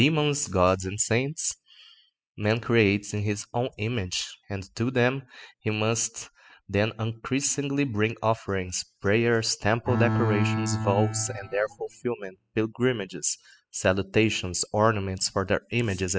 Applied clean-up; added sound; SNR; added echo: classical method spectral subtraction.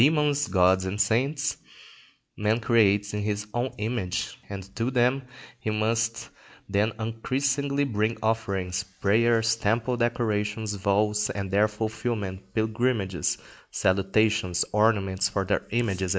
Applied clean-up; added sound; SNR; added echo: none; none; none; none.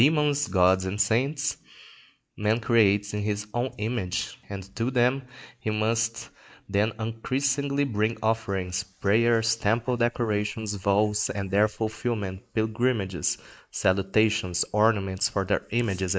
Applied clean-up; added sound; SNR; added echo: neural mask model Resemble Enhance denoiser.